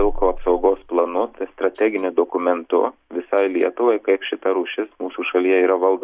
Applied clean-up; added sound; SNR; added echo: none; Tambourine; 19 dB; none.